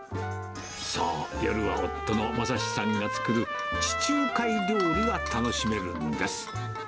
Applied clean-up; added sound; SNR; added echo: none; Trumpet; 4 dB; none.